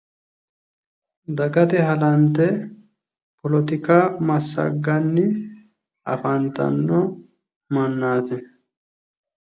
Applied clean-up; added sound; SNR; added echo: none; none; none; none.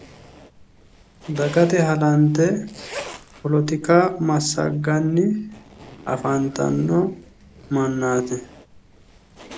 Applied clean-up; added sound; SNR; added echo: none; Zipper (clothing); 19 dB; none.